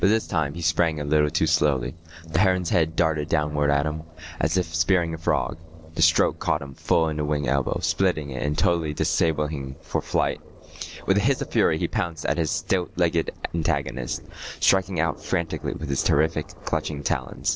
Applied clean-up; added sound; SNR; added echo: neural separator model SepFormer DNS4.